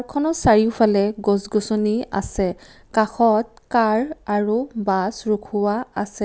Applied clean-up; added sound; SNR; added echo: none; none; none; none.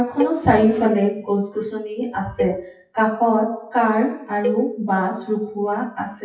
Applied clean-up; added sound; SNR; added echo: classical method WPE with log-MMSE.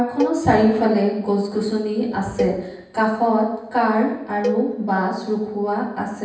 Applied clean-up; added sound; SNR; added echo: none; Cowbell; 11 dB; reverberation time 0.9 s.